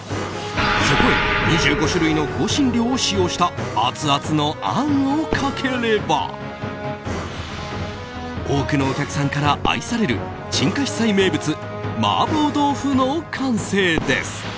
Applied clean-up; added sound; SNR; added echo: none; Fireworks; 18 dB; none.